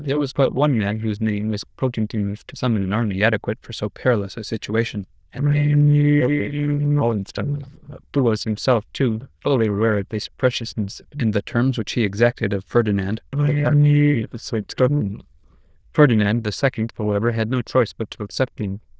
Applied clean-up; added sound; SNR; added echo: neural diffusion model UNIVERSE++.